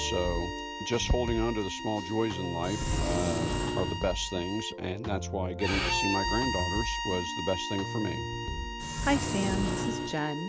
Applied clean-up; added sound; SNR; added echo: none; Engine + Bowed string instrument; 4 dB; none.